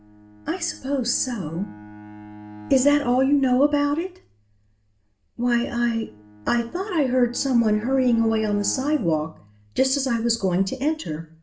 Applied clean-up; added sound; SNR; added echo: none; Bowed string instrument; 20 dB; reverberation time 0.4 s.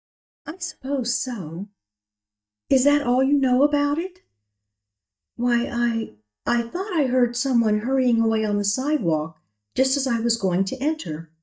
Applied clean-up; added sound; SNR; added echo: neural mask model DeepFilterNet 3.